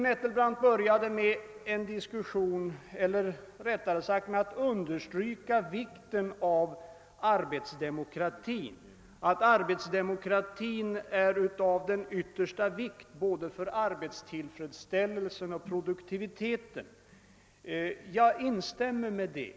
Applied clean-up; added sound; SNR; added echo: none; none; none; none.